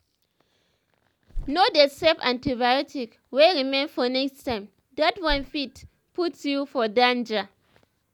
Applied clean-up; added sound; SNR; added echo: none; Bird; 16 dB; none.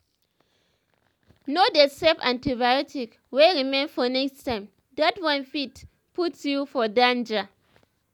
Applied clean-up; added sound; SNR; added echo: none; none; none; none.